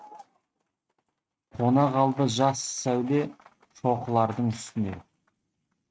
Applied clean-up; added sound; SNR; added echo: neural mask model RNNoise.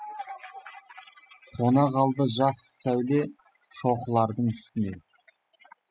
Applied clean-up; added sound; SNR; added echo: classical method spectral subtraction.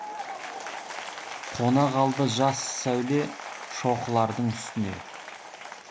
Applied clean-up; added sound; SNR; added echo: none; Applause / Crowd; 10 dB; none.